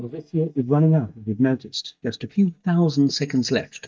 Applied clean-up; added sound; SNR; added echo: neural mask model DeepFilterNet 3.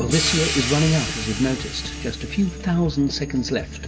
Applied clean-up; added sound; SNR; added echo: none; Hi-hat; 8 dB; reverberation time 1.9 s.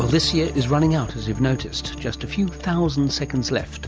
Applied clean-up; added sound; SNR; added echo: none; none; none; none.